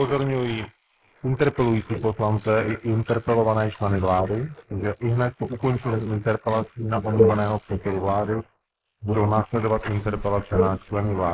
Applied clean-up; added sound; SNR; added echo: neural mask model Resemble Enhance denoiser.